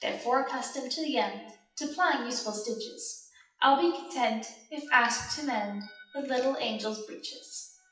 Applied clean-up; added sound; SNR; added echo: classical method WPE with log-MMSE.